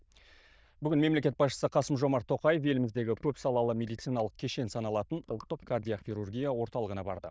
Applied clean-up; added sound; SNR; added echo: neural diffusion model UNIVERSE++.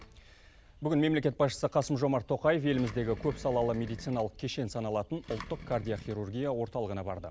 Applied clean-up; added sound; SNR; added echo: none; Engine; 17 dB; none.